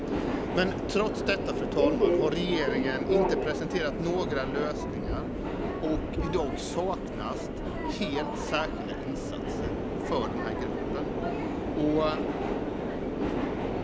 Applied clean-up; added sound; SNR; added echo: none; Subway, metro, underground; -3 dB; none.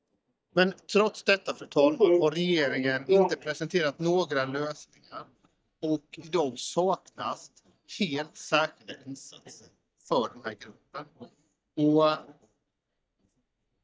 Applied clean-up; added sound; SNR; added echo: neural mask model DeepFilterNet 3.